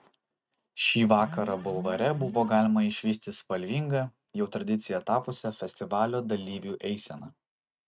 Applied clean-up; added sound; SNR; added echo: neural mask model RNNoise.